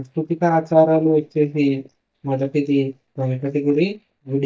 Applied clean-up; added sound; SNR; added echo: neural mask model DeepFilterNet 3.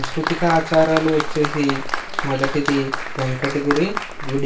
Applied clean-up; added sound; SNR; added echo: none; Applause; 7 dB; reverberation time 0.3 s.